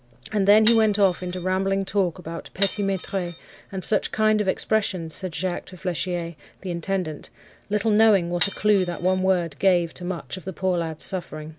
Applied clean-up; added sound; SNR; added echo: none; Glass; 12 dB; none.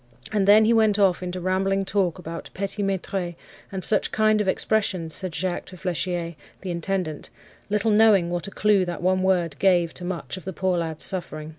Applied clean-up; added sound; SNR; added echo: none; none; none; none.